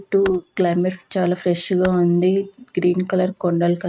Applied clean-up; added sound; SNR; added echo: neural mask model RNNoise.